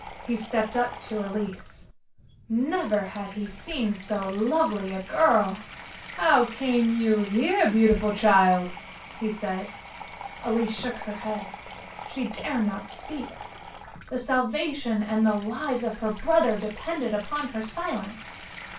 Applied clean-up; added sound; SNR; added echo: none; Sink (filling or washing) / Water tap, faucet; 15 dB; reverberation time 0.2 s.